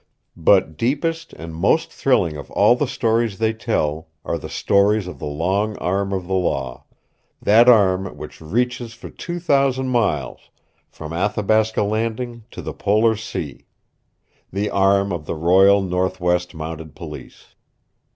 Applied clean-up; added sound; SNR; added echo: none; none; none; none.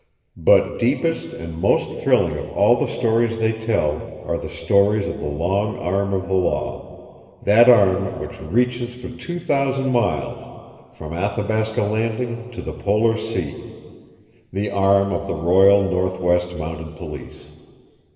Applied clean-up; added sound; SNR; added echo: none; none; none; reverberation time 2.1 s.